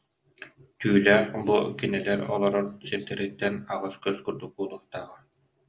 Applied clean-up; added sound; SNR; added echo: none; none; none; none.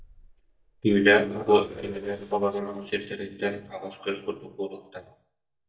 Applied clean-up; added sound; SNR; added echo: neural mask model DeepFilterNet 3.